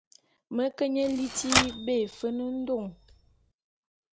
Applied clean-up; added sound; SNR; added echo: none; Typewriter; 2 dB; none.